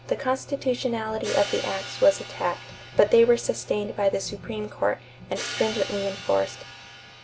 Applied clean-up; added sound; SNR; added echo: none; Hi-hat; 14 dB; none.